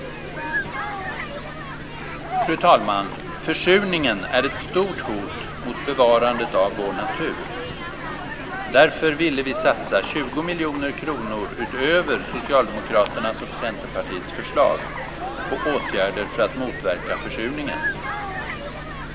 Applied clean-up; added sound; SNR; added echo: none; Human group actions; 8 dB; none.